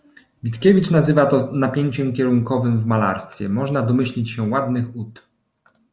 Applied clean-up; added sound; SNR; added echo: none; none; none; none.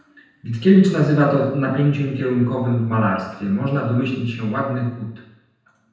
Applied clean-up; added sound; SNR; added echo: none; none; none; reverberation time 0.9 s.